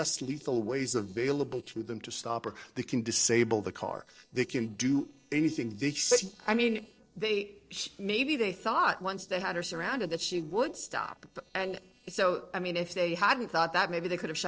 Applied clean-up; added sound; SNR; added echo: neural separator model SepFormer DNS4.